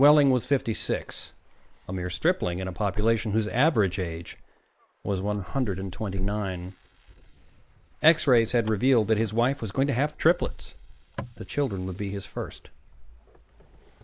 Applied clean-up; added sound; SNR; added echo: neural mask model Resemble Enhance denoiser.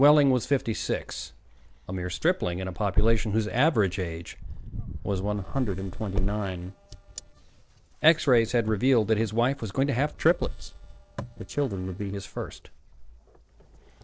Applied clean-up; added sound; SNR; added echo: neural separator model SepFormer DNS4.